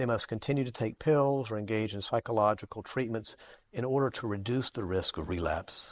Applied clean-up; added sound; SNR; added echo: neural mask model Resemble Enhance denoiser.